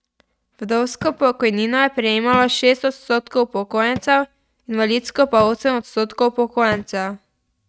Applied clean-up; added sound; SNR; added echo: neural mask model RNNoise.